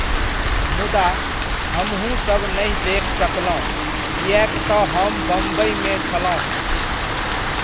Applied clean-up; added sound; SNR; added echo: none; Rain; -2 dB; none.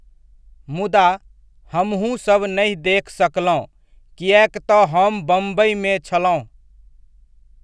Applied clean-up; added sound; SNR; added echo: none; none; none; none.